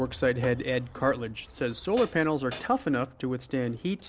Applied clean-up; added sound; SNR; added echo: none; Hi-hat; 9 dB; none.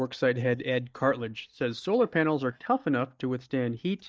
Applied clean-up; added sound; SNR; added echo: neural mask model DeepFilterNet 3.